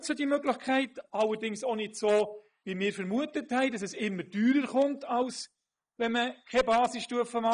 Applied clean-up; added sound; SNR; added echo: neural mask model Resemble Enhance denoiser.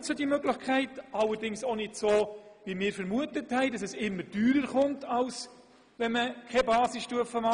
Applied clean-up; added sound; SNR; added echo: none; none; none; none.